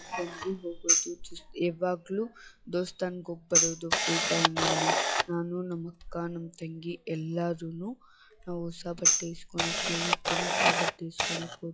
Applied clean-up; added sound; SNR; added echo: classical method log-MMSE.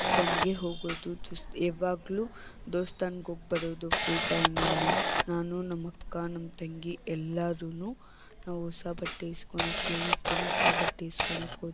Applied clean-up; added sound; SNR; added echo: none; Camera + Tambourine; -3 dB; none.